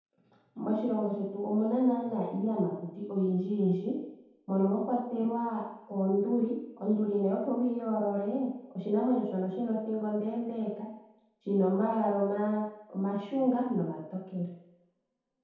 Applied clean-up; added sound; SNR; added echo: none; none; none; reverberation time 0.8 s.